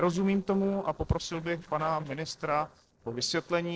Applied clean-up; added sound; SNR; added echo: neural separator model SepFormer DNS4.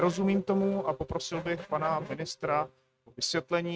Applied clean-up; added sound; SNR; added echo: neural mask model RNNoise.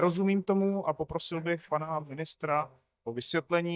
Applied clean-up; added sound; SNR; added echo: neural mask model DeepFilterNet 3.